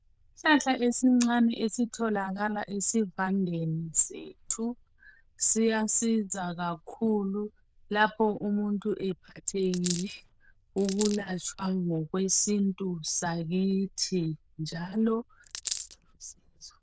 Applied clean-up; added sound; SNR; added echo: neural diffusion model UNIVERSE++.